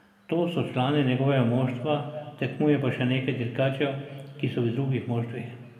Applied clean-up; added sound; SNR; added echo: none; none; none; reverberation time 1.9 s.